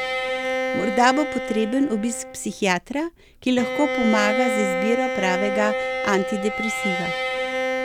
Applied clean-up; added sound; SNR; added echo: none; Bowed string instrument; 2 dB; none.